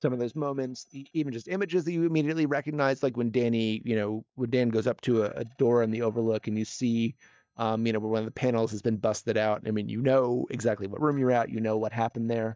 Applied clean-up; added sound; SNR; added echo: neural mask model DeepFilterNet 3.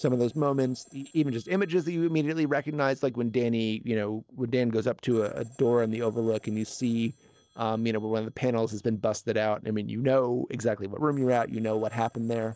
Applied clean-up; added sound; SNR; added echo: neural separator model SepFormer DNS4.